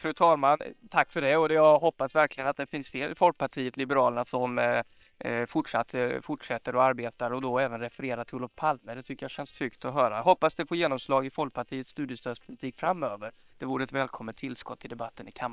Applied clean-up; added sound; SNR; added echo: neural separator model SepFormer WHAM!.